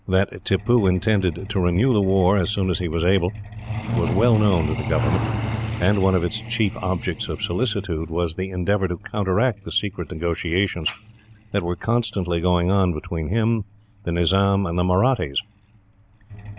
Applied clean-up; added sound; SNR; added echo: none; Truck; 10 dB; none.